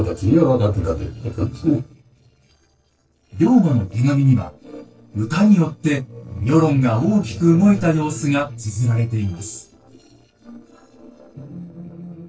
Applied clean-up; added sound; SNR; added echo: neural separator model SepFormer DNS4.